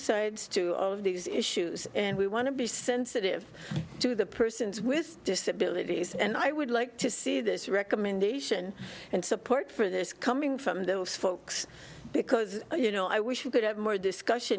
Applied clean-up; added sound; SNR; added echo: none; none; none; none.